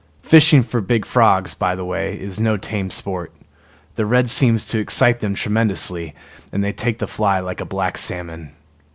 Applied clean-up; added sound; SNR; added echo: none; none; none; none.